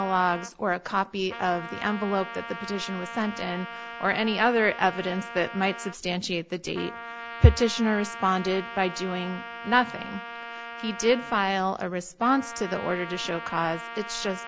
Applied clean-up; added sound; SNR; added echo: none; Trumpet; 12 dB; none.